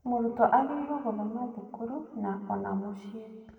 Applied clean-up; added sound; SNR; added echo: none; none; none; reverberation time 1.4 s.